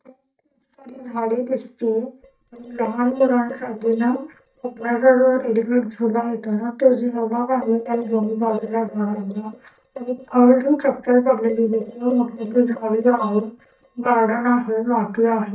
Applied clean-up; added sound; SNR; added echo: neural mask model DeepFilterNet 3.